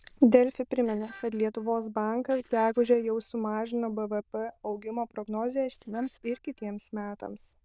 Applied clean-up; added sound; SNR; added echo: neural diffusion model UNIVERSE++.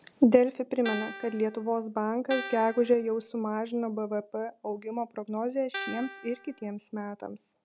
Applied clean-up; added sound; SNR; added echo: none; Guitar; 10 dB; none.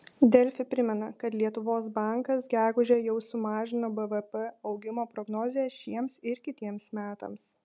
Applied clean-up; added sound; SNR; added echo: none; none; none; none.